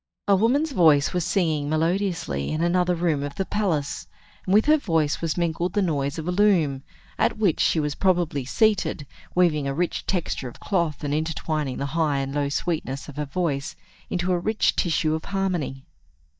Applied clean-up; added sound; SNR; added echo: neural mask model DeepFilterNet 3.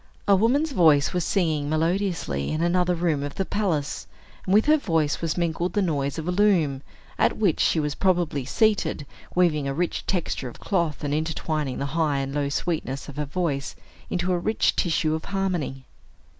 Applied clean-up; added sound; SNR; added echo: none; none; none; none.